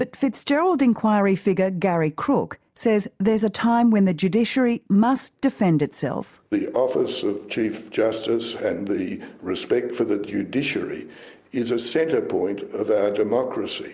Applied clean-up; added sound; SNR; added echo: none; none; none; none.